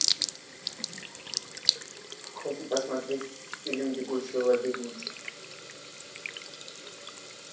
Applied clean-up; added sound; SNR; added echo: none; Sink (filling or washing) / Water tap, faucet; 1 dB; reverberation time 0.6 s.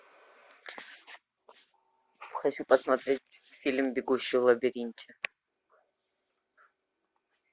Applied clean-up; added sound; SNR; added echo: none; none; none; none.